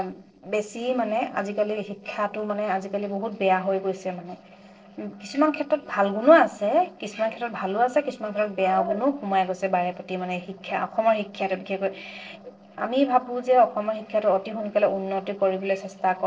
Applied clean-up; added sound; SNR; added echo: neural separator model SepFormer DNS4.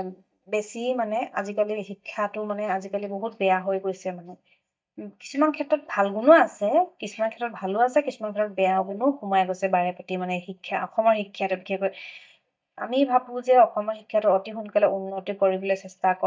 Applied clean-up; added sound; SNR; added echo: neural mask model DeepFilterNet 3.